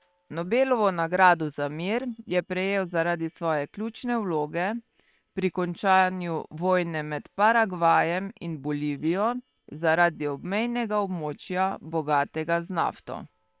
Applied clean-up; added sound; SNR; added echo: neural separator model SepFormer WHAM!.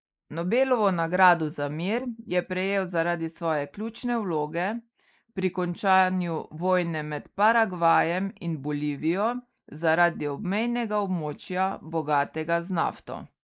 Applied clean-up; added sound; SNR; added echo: neural mask model Resemble Enhance denoiser.